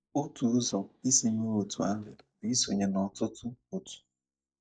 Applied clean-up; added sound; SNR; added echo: neural mask model DeepFilterNet 3.